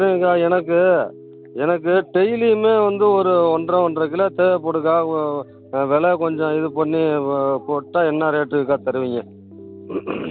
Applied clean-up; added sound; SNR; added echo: none; Piano; 20 dB; none.